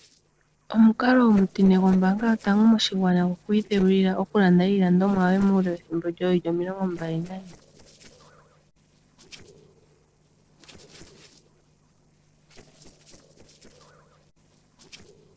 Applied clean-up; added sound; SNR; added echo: neural separator model SepFormer DNS4.